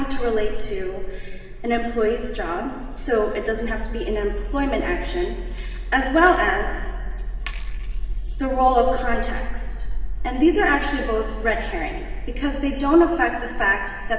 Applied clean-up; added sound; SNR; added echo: none; none; none; reverberation time 2.1 s.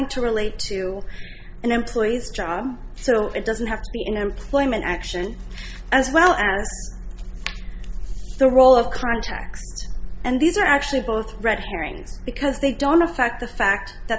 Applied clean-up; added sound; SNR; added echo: none; none; none; none.